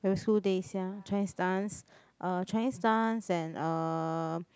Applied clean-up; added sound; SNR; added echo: none; none; none; none.